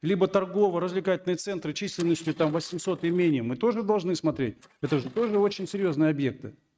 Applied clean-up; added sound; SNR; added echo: neural mask model RNNoise.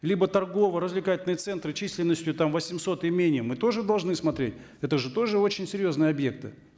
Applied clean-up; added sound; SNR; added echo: none; none; none; none.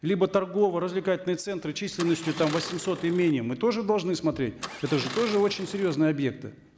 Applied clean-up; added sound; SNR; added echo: none; Engine starting; 13 dB; none.